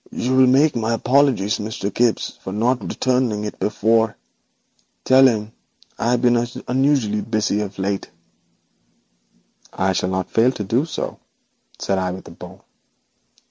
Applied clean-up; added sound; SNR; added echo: none; none; none; none.